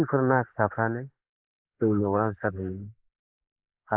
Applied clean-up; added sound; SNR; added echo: neural mask model Resemble Enhance denoiser.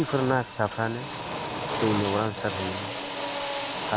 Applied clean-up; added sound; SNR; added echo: none; Drill; 3 dB; none.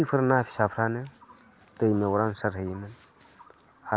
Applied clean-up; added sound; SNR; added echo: none; none; none; none.